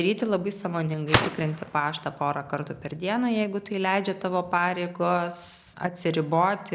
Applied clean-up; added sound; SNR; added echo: none; Gunshot, gunfire; 7 dB; none.